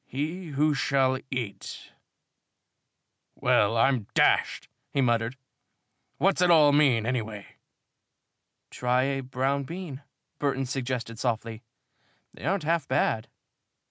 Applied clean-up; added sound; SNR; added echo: none; none; none; none.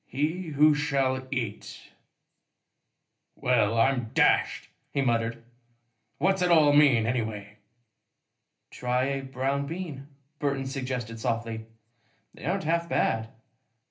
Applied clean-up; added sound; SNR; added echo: none; none; none; reverberation time 0.3 s.